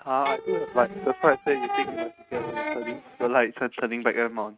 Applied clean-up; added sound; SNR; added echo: neural mask model RNNoise.